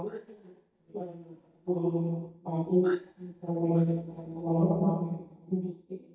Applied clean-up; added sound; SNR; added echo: neural mask model DeepFilterNet 3.